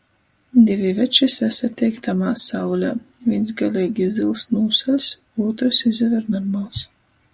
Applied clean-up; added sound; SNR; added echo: none; none; none; none.